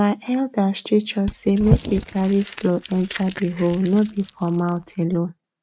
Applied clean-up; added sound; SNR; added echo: neural mask model RNNoise.